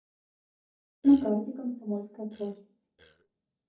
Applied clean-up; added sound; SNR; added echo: neural mask model DeepFilterNet 3.